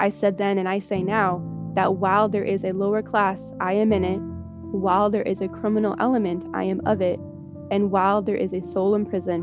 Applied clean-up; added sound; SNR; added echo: none; none; none; none.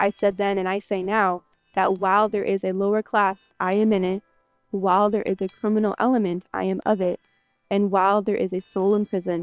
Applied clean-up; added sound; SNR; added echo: neural separator model SepFormer WHAM!.